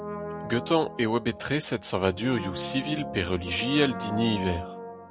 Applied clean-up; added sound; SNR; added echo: none; Brass instrument; 8 dB; none.